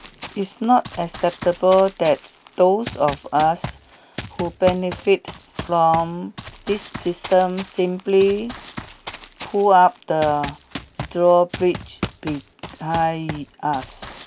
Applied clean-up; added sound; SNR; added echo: none; Run; 14 dB; none.